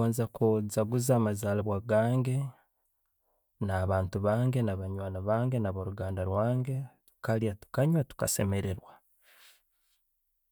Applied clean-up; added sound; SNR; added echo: none; none; none; none.